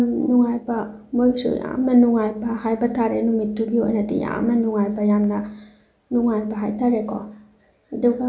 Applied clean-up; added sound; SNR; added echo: none; none; none; none.